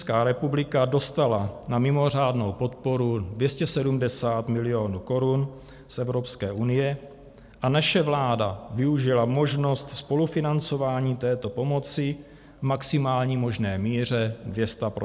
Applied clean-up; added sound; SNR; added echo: none; none; none; none.